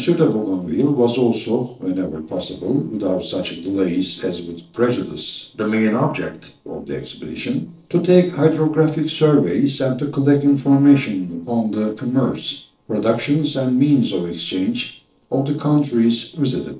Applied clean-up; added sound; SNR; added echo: neural separator model SepFormer DNS4.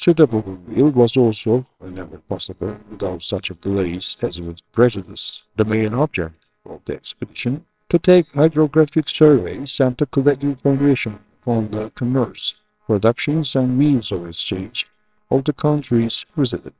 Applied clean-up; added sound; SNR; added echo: neural separator model SepFormer WHAMR!.